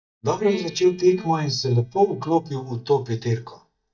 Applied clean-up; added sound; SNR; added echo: neural mask model DeepFilterNet 3.